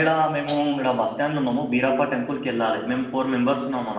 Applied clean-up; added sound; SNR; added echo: none; Hi-hat; 18 dB; reverberation time 0.9 s.